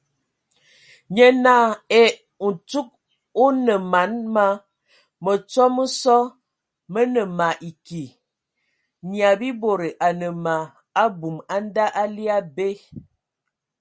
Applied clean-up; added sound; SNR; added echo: none; none; none; none.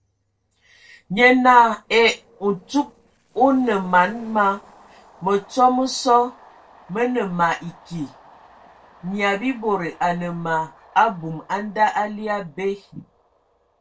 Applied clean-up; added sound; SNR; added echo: neural separator model SepFormer DNS4.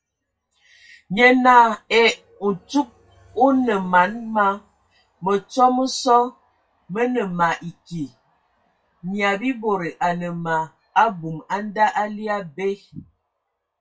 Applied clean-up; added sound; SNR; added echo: classical method WPE with log-MMSE.